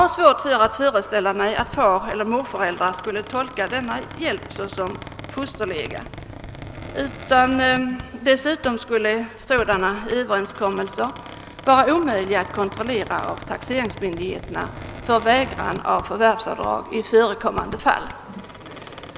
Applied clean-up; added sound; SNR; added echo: none; Squeak; 16 dB; none.